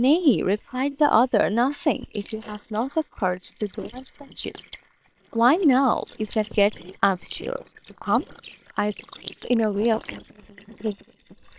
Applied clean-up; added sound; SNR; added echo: neural separator model SepFormer WHAM!.